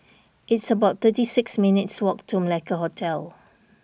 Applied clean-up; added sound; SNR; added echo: none; none; none; none.